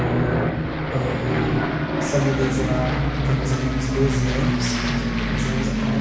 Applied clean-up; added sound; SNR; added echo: none; Aircraft; -3 dB; reverberation time 1.1 s.